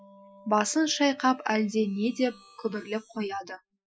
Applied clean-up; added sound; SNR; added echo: classical method Wiener filter.